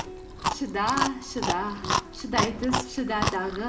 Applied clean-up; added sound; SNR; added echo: none; Chewing, mastication; 0 dB; reverberation time 2.7 s.